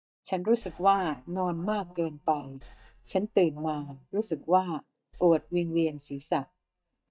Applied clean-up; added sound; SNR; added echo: neural mask model DeepFilterNet 3.